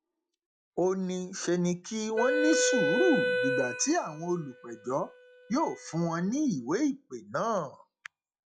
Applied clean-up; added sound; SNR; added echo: classical method log-MMSE.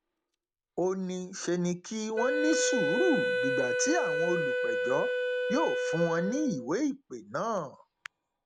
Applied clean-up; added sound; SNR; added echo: none; Wind instrument, woodwind instrument; 0 dB; none.